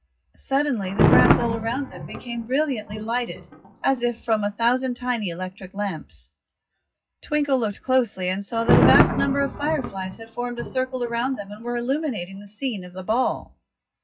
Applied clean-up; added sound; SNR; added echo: classical method WPE with log-MMSE.